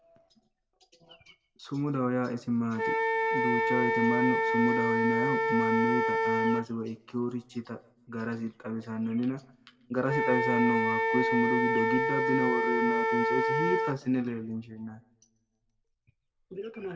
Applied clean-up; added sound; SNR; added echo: none; Wind instrument, woodwind instrument; -1 dB; reverberation time 0.6 s.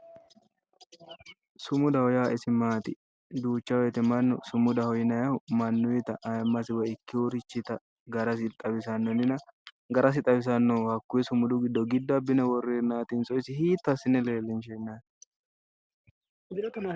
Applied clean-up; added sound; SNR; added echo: none; none; none; none.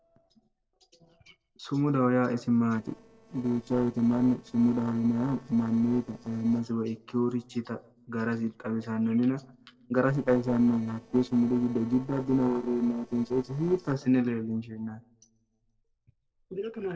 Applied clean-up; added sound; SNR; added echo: neural separator model SepFormer DNS4.